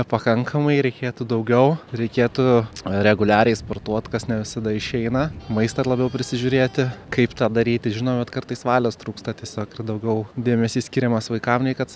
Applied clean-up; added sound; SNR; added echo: none; none; none; none.